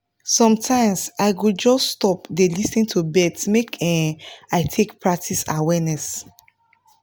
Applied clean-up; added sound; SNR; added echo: none; none; none; none.